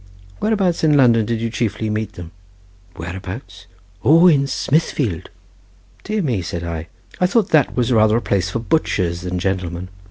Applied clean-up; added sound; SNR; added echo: none; Bass guitar; 20 dB; none.